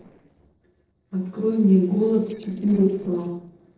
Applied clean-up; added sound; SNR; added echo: neural separator model SepFormer DNS4.